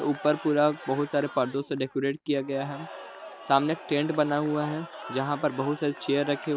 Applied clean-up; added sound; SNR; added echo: none; Crowd / Cheering; 15 dB; none.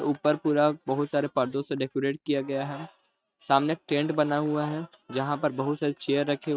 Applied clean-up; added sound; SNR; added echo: neural mask model RNNoise.